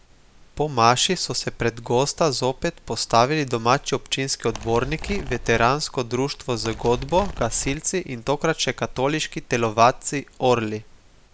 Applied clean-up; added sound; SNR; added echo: none; Animal; 9 dB; none.